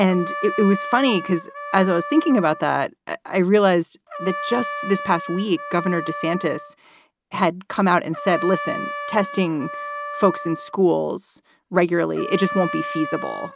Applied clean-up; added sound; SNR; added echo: none; Trumpet; 10 dB; none.